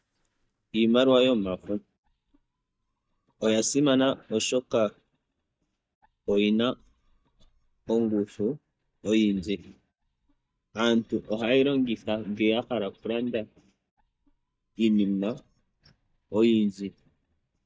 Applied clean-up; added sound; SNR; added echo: neural mask model DeepFilterNet 3.